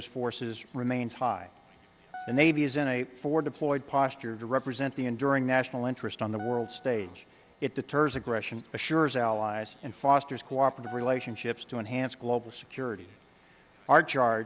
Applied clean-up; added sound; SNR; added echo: none; Piano; 19 dB; none.